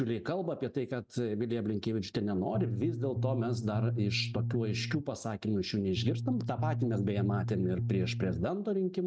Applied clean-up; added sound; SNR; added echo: none; Bass guitar; 1 dB; none.